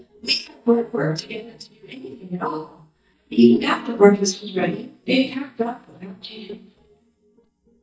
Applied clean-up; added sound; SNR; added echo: neural mask model DeepFilterNet 3.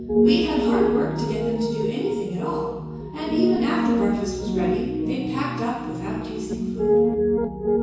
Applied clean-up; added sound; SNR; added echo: none; Piano; -4 dB; reverberation time 1.1 s.